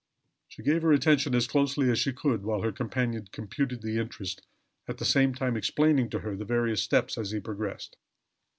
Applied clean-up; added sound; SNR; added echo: none; none; none; none.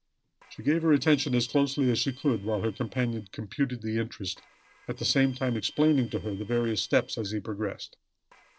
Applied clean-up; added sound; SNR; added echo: neural separator model SepFormer DNS4.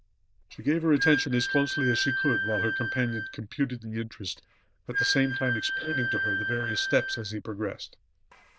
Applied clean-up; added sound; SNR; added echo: neural diffusion model UNIVERSE++.